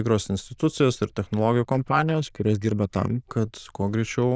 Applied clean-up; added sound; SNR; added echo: neural diffusion model UNIVERSE++.